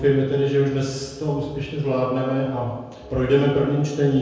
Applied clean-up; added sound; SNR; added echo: none; none; none; reverberation time 1.2 s.